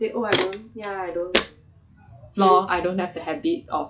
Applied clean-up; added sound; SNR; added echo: classical method log-MMSE.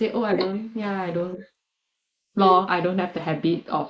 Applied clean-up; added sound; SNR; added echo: neural mask model Resemble Enhance denoiser.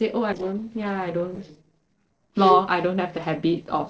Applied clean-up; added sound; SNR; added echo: neural separator model SepFormer DNS4.